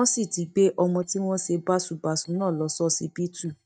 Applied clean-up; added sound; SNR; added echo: neural mask model DeepFilterNet 3.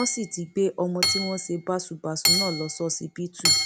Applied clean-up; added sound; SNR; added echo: none; Hammer / Chink, clink; -1 dB; none.